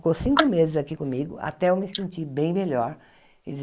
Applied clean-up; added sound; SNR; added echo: neural mask model Resemble Enhance denoiser.